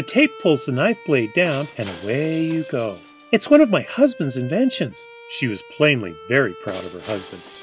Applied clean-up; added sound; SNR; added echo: none; Shatter + Bowed string instrument; 17 dB; none.